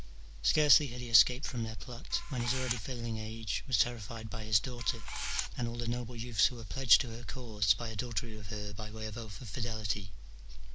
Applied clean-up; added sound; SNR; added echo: none; Camera; 13 dB; none.